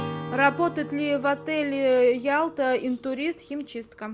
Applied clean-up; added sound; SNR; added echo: none; Acoustic guitar / Strum; 14 dB; none.